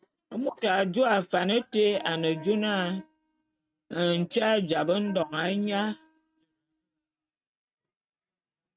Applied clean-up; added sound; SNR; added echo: neural mask model RNNoise.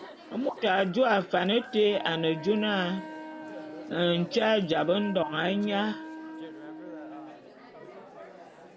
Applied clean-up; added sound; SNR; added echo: none; Wind instrument, woodwind instrument + Chatter; 13 dB; none.